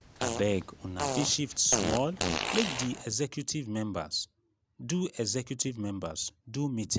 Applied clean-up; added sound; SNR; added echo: none; Fart; 2 dB; none.